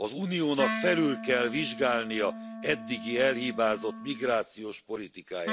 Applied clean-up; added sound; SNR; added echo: none; Wind instrument, woodwind instrument; 9 dB; none.